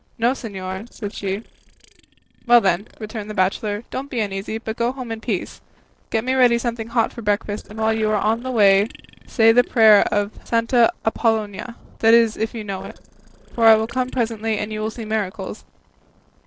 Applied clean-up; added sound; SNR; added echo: neural separator model SepFormer DNS4.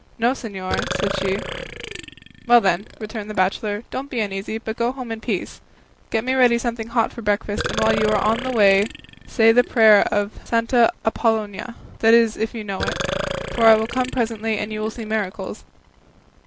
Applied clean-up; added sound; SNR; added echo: none; Burping, eructation; 8 dB; none.